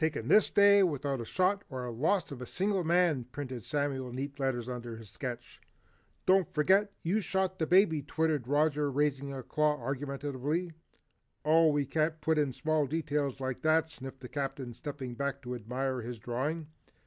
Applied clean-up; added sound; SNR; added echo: none; none; none; none.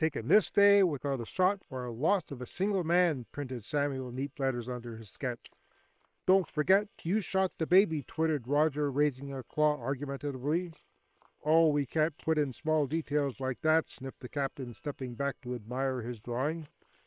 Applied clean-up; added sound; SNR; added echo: neural separator model SepFormer WHAM!.